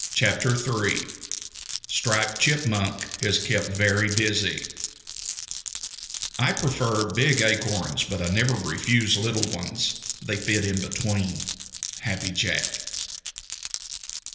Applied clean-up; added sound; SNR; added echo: none; Glass; 7 dB; reverberation time 1.4 s.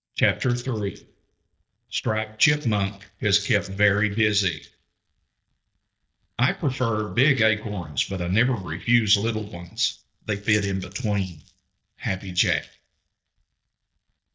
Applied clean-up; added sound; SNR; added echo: neural mask model DeepFilterNet 3.